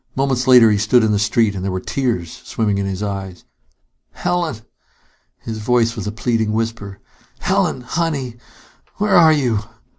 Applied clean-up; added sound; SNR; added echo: none; none; none; none.